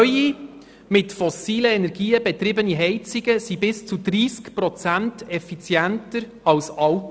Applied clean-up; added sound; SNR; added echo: none; none; none; none.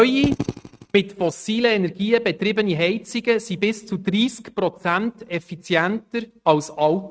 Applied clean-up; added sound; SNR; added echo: neural mask model RNNoise.